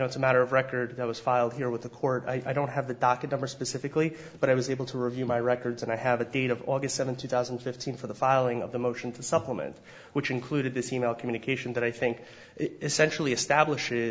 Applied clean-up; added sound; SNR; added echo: none; none; none; none.